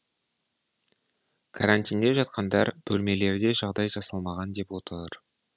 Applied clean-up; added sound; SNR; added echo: none; none; none; none.